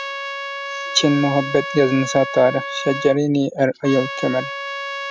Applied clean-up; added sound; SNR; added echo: none; Trumpet; 9 dB; none.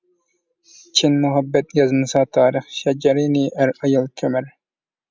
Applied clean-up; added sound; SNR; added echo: none; none; none; none.